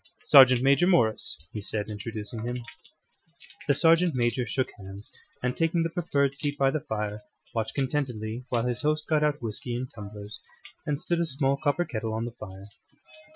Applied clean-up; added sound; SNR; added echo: classical method Wiener filter.